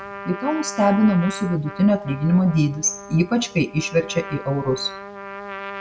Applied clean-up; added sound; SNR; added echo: none; Trumpet; 14 dB; none.